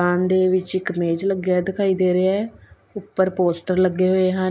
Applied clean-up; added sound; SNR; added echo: none; none; none; none.